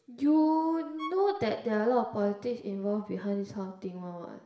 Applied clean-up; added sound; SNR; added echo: none; Bowed string instrument; 17 dB; reverberation time 1.0 s.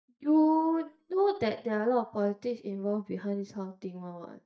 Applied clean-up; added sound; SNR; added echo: neural mask model DeepFilterNet 3.